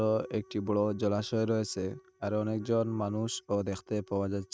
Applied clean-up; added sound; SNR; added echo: neural mask model RNNoise.